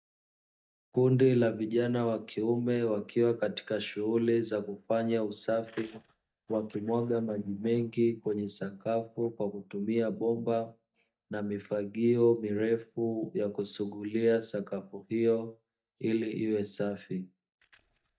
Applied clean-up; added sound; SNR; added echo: neural mask model DeepFilterNet 3.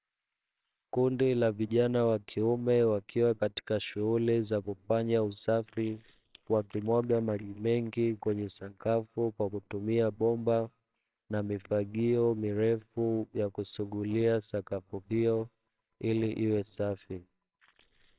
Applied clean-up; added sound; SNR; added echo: neural separator model SepFormer WHAMR!.